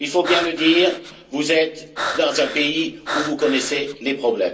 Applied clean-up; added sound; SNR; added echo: none; Breathing; 8 dB; reverberation time 0.3 s.